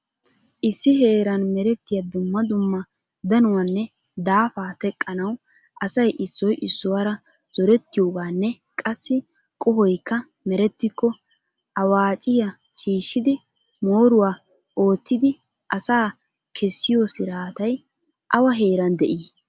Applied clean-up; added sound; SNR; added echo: none; none; none; none.